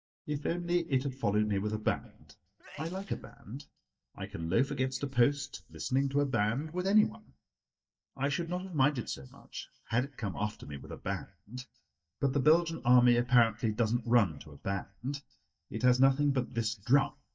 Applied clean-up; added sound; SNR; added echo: neural mask model DeepFilterNet 3.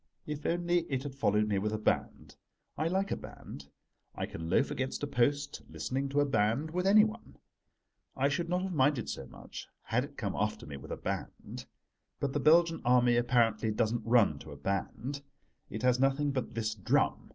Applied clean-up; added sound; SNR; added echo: none; none; none; none.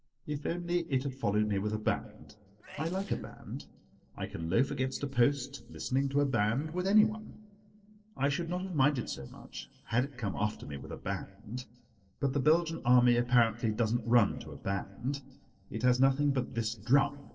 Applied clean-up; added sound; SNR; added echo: neural separator model SepFormer DNS4.